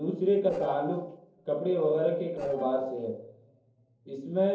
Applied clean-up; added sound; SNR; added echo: neural separator model SepFormer DNS4.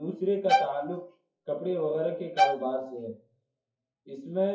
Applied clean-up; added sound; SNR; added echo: classical method WPE with log-MMSE.